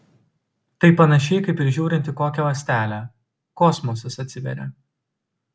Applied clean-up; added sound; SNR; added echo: none; none; none; none.